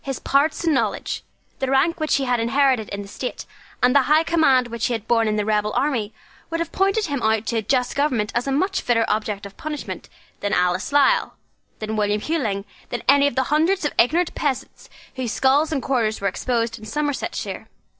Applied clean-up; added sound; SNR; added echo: none; none; none; none.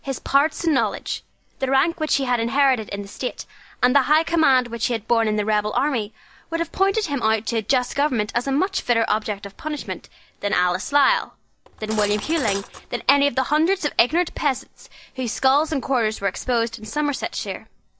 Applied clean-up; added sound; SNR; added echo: none; Cutlery, silverware; 11 dB; none.